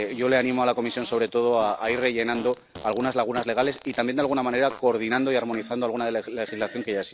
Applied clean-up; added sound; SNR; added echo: none; Fart; 19 dB; none.